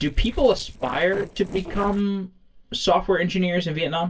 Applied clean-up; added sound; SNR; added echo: neural separator model SepFormer DNS4.